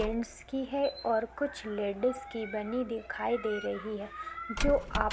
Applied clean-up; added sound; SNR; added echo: none; Squeak / Wood; 4 dB; none.